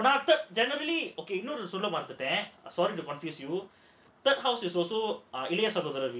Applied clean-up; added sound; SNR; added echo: none; none; none; none.